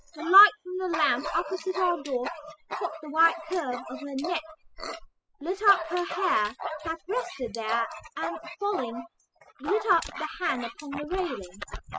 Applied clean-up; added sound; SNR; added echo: classical method spectral subtraction.